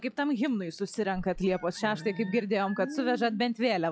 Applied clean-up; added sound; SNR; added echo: classical method log-MMSE.